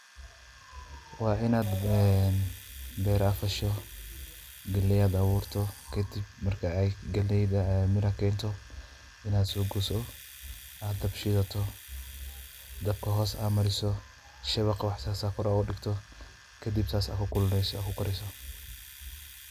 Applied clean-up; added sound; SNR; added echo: none; Domestic sounds, home sounds; 20 dB; none.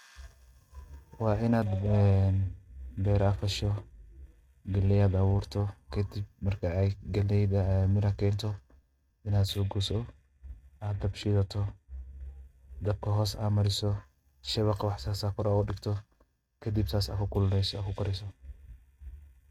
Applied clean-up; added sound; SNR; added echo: neural mask model RNNoise.